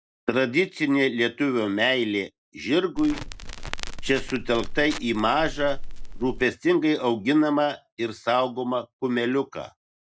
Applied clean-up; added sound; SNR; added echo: none; Crackle; 6 dB; none.